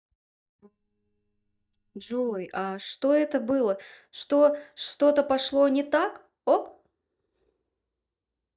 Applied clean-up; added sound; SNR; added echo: neural mask model DeepFilterNet 3.